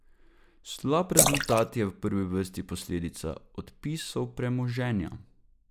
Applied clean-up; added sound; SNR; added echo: neural mask model Resemble Enhance denoiser.